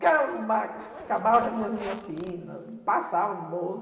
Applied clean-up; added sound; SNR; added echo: none; Zipper (clothing); 16 dB; reverberation time 1.7 s.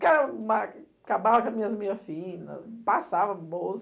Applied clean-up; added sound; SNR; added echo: none; none; none; none.